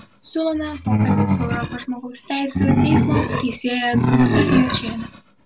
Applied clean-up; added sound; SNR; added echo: none; Animal; -4 dB; none.